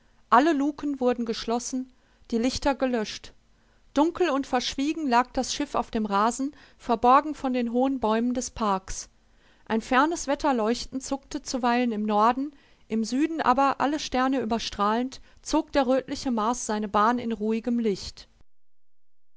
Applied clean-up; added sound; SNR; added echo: none; none; none; none.